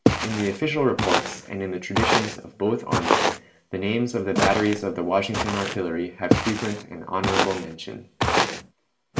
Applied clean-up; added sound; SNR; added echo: none; Walk, footsteps; -1 dB; reverberation time 0.5 s.